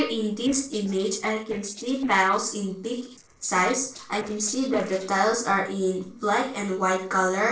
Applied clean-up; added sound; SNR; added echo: neural separator model SepFormer DNS4.